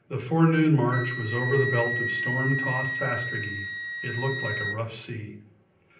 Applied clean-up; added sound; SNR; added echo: none; Wind instrument, woodwind instrument; 5 dB; reverberation time 0.6 s.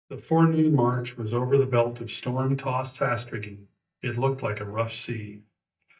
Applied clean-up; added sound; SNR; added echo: neural mask model DeepFilterNet 3.